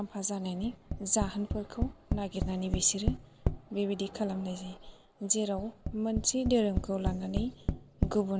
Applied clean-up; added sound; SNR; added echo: none; Tap; 4 dB; none.